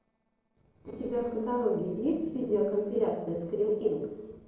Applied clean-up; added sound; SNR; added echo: neural separator model SepFormer DNS4.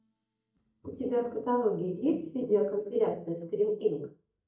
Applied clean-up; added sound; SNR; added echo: neural mask model DeepFilterNet 3.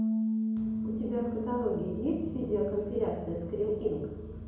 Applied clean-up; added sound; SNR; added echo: none; Bass guitar; 2 dB; reverberation time 0.9 s.